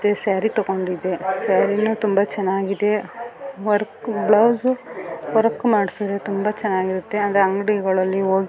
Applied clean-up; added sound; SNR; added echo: none; none; none; none.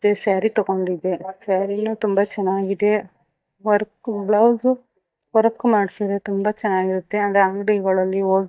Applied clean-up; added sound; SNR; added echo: neural mask model DeepFilterNet 3.